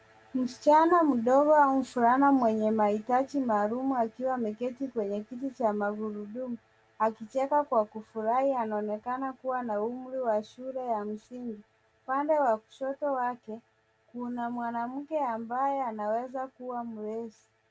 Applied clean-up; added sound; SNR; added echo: none; none; none; none.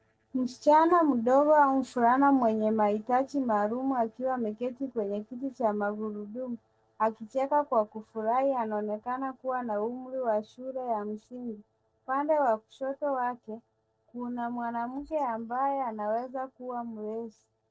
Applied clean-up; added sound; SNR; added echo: neural separator model SepFormer DNS4.